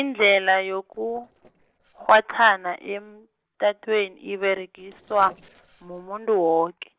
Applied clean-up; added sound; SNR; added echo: neural separator model SepFormer DNS4.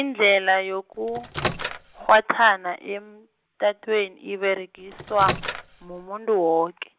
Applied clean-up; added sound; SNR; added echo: none; Microwave oven; 8 dB; none.